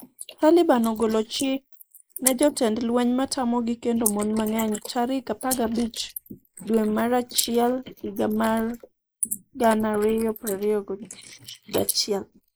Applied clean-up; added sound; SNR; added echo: neural mask model Resemble Enhance denoiser.